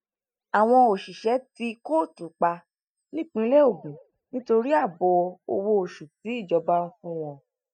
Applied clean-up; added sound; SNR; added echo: neural mask model DeepFilterNet 3.